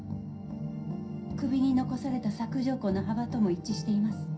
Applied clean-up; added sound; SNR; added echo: none; none; none; reverberation time 0.3 s.